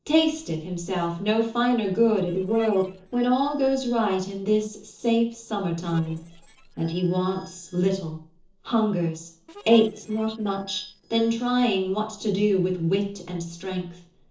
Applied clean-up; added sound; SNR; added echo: neural separator model SepFormer DNS4.